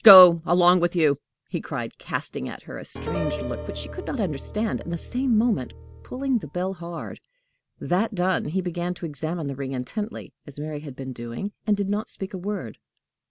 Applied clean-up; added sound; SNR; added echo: none; Piano; 10 dB; none.